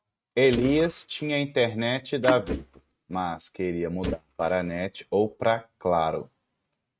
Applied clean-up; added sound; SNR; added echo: neural mask model RNNoise.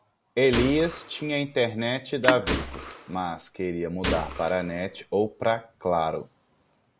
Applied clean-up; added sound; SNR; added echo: none; Telephone + Gunshot, gunfire; 5 dB; none.